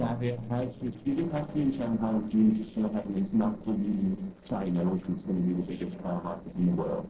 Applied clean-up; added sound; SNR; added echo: neural separator model SepFormer DNS4.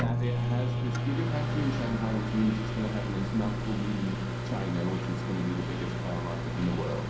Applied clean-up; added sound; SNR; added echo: none; Microwave oven; -2 dB; reverberation time 0.6 s.